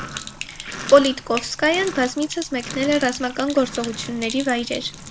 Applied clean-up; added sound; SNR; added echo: none; Sink (filling or washing) + Sink (filling or washing); 12 dB; none.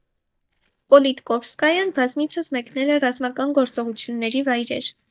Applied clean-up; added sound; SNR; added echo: neural mask model DeepFilterNet 3.